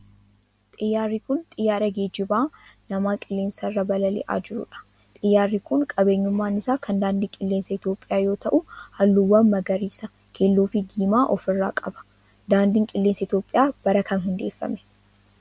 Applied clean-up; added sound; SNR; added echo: none; none; none; none.